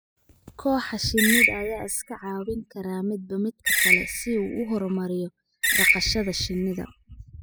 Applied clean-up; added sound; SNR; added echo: classical method spectral subtraction.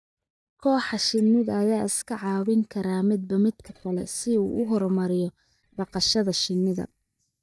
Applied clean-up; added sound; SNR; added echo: neural mask model DeepFilterNet 3.